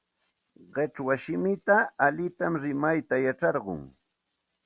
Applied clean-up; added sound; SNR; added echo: none; none; none; none.